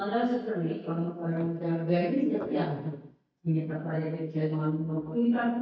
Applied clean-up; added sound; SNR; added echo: neural mask model DeepFilterNet 3.